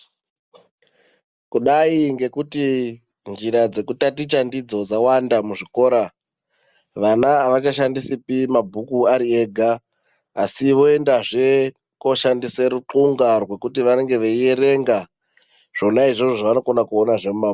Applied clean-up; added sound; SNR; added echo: none; none; none; none.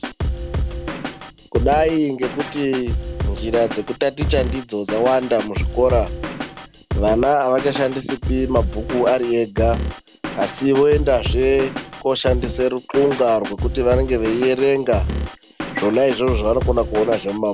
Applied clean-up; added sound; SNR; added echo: none; Drum kit; 5 dB; none.